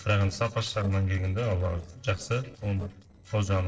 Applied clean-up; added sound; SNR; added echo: neural separator model SepFormer DNS4.